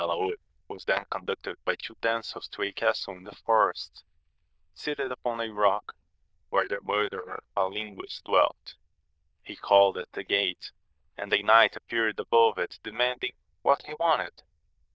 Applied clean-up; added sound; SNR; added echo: neural diffusion model UNIVERSE++.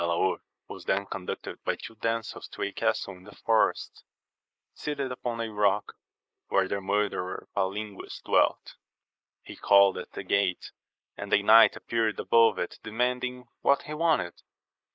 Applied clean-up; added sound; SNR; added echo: neural mask model Resemble Enhance denoiser.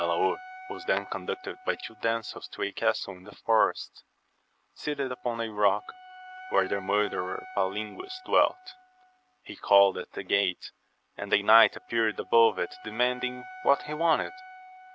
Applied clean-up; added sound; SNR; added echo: none; Wind instrument, woodwind instrument; 19 dB; none.